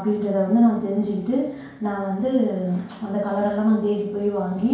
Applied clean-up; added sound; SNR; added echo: none; none; none; reverberation time 0.5 s.